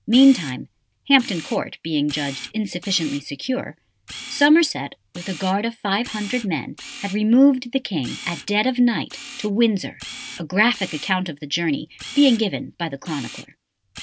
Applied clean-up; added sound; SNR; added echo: none; Camera; 17 dB; none.